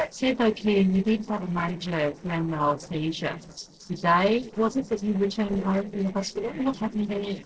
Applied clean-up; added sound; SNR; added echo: neural separator model SepFormer DNS4.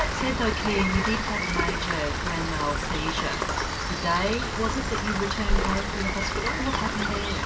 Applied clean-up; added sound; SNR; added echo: none; Rain; -2 dB; reverberation time 0.2 s.